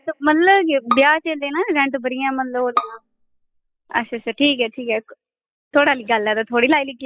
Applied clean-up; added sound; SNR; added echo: classical method spectral subtraction.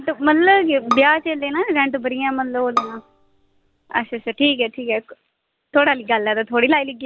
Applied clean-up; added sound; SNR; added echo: none; Bowed string instrument; 11 dB; none.